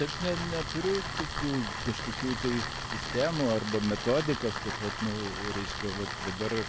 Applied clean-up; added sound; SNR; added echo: none; Tools; 5 dB; none.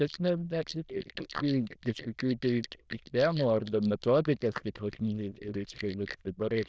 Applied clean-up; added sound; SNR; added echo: neural diffusion model UNIVERSE++.